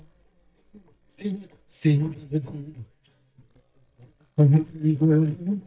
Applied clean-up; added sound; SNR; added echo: neural mask model DeepFilterNet 3.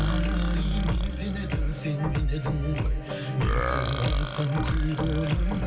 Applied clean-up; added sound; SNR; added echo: none; Burping, eructation; 12 dB; reverberation time 0.2 s.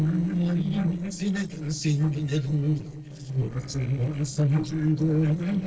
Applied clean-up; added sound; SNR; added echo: neural separator model SepFormer DNS4.